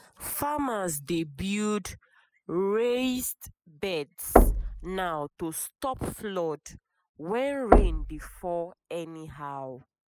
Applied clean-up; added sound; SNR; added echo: classical method spectral subtraction.